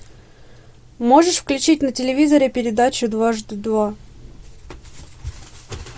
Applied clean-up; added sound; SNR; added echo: none; none; none; none.